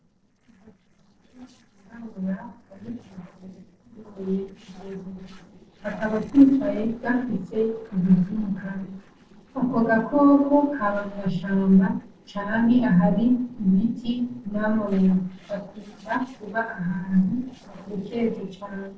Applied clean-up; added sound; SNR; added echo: neural separator model SepFormer DNS4.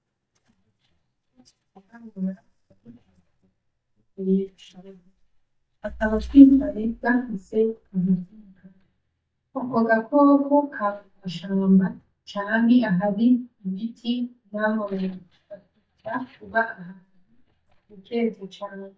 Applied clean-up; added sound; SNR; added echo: neural mask model DeepFilterNet 3.